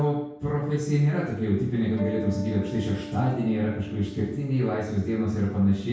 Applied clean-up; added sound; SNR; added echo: none; Acoustic guitar; 13 dB; reverberation time 0.6 s.